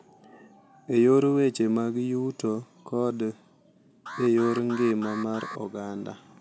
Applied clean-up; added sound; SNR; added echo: none; Alarm; 12 dB; none.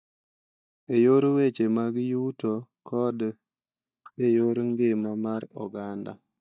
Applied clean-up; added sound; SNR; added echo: neural mask model DeepFilterNet 3.